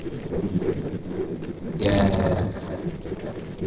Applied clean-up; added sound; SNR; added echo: neural separator model SepFormer DNS4.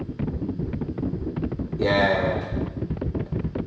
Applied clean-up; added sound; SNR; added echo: none; Livestock, farm animals, working animals; -2 dB; reverberation time 1.3 s.